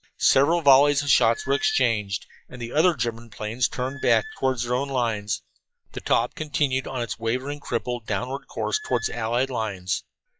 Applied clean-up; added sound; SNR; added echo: classical method log-MMSE.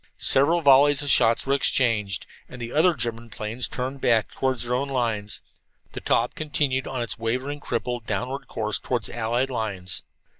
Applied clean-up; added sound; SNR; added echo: none; none; none; none.